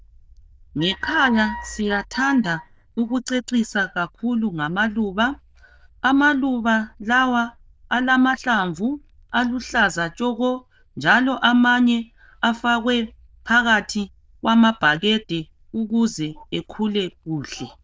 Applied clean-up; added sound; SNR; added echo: neural diffusion model UNIVERSE++.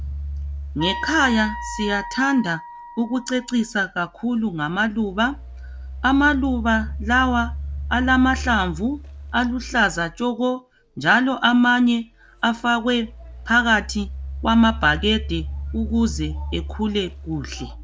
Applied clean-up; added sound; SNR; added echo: none; Wind instrument, woodwind instrument + Engine; 10 dB; none.